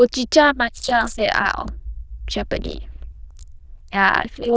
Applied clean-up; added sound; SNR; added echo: neural diffusion model UNIVERSE++.